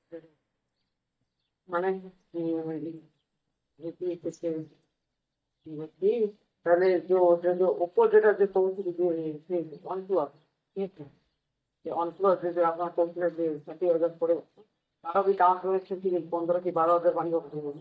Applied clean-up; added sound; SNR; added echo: neural mask model DeepFilterNet 3.